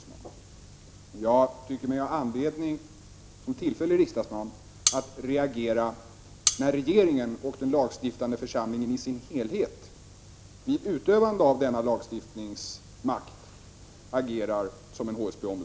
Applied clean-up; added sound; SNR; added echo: none; Cutlery, silverware; 2 dB; none.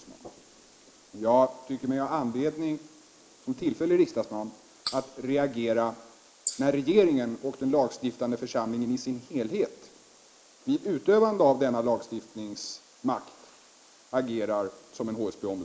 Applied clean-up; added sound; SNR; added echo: neural mask model Resemble Enhance denoiser.